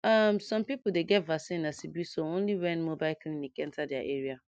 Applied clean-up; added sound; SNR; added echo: none; none; none; none.